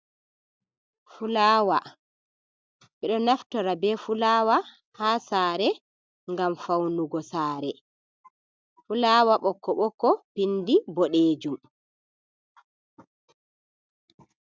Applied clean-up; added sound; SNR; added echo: none; none; none; none.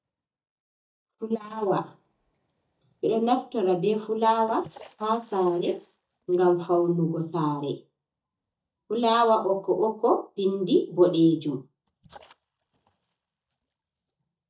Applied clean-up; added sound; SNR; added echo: neural mask model DeepFilterNet 3.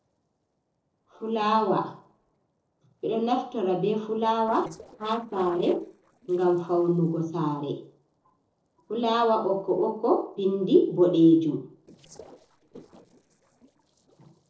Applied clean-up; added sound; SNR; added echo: neural separator model SepFormer DNS4.